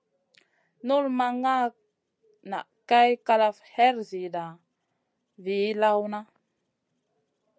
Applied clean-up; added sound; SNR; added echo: none; none; none; none.